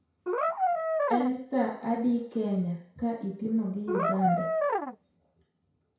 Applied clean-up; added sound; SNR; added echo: none; Brass instrument; -2 dB; reverberation time 0.6 s.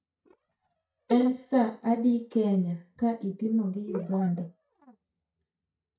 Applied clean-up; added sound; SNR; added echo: neural mask model DeepFilterNet 3.